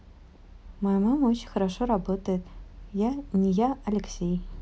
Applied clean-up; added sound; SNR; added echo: none; none; none; none.